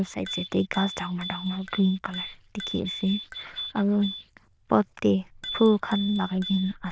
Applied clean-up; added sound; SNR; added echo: neural diffusion model UNIVERSE++.